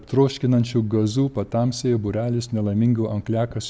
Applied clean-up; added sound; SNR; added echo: none; none; none; none.